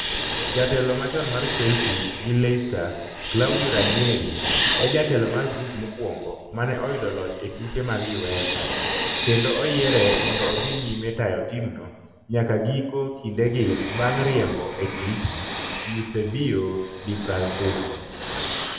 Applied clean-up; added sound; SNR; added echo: none; Hiss; 4 dB; reverberation time 1.0 s.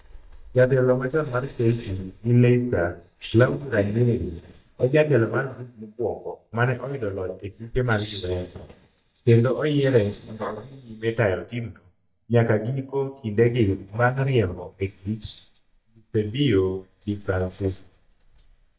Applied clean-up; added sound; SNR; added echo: neural mask model DeepFilterNet 3.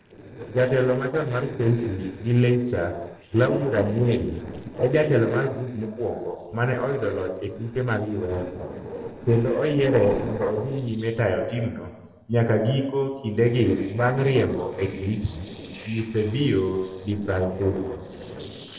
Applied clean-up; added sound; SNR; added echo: neural separator model SepFormer DNS4.